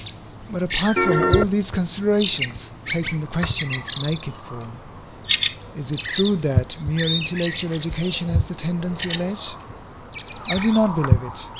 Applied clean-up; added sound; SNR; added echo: none; Piano + Bird vocalization, bird call, bird song; -4 dB; none.